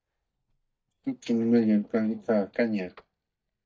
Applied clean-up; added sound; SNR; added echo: neural mask model DeepFilterNet 3.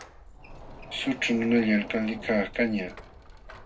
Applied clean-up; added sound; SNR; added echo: none; Door; 16 dB; reverberation time 0.3 s.